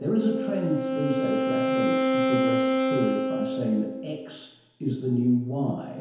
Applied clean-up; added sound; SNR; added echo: none; Wind instrument, woodwind instrument; -1 dB; reverberation time 1.0 s.